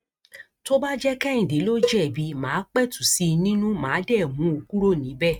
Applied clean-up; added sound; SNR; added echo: neural mask model RNNoise.